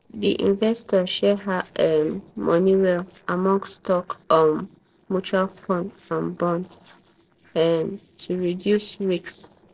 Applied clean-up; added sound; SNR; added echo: neural separator model SepFormer DNS4.